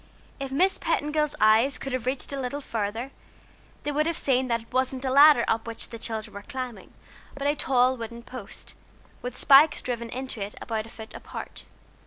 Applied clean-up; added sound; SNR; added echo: none; none; none; none.